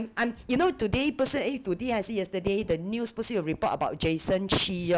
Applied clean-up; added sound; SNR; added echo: none; none; none; none.